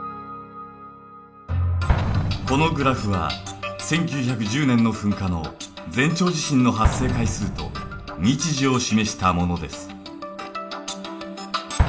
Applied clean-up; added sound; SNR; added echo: none; Explosion; 7 dB; reverberation time 0.4 s.